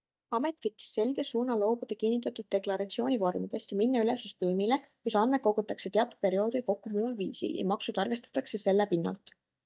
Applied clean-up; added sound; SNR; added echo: neural mask model DeepFilterNet 3.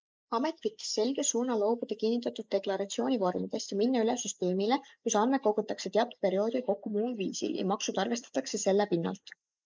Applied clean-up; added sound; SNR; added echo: neural mask model Resemble Enhance denoiser.